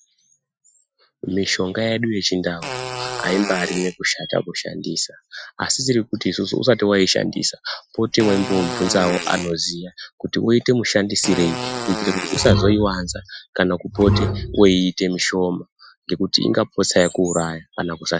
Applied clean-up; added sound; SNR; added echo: classical method Wiener filter.